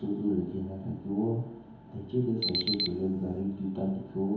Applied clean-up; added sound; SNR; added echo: none; Alarm; 2 dB; reverberation time 1.0 s.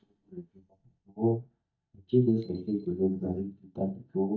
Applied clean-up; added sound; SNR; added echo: neural mask model DeepFilterNet 3.